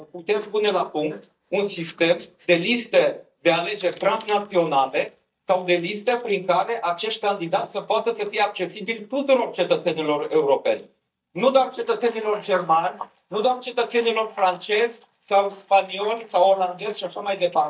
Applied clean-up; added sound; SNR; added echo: neural mask model DeepFilterNet 3.